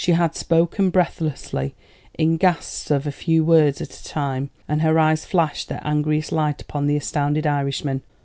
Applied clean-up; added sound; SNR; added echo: none; none; none; none.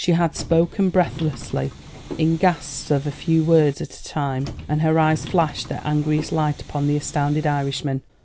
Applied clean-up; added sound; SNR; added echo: none; Subway, metro, underground; 15 dB; none.